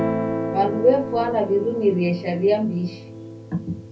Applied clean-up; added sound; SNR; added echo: none; Guitar; 6 dB; reverberation time 0.3 s.